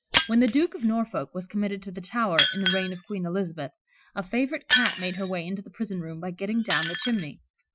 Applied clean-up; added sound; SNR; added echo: classical method Wiener filter.